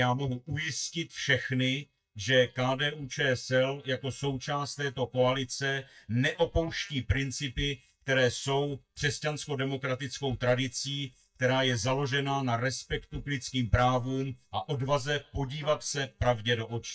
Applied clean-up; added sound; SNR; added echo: neural mask model DeepFilterNet 3.